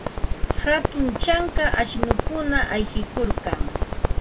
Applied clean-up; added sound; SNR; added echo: none; Crackle; -2 dB; reverberation time 0.2 s.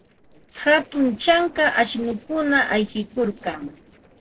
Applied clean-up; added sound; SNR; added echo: neural separator model SepFormer DNS4.